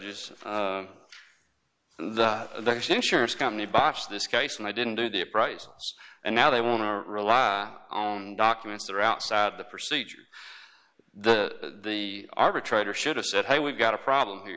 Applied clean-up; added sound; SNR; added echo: none; none; none; none.